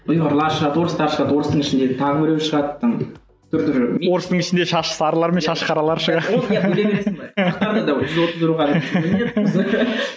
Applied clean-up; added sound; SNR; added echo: none; none; none; none.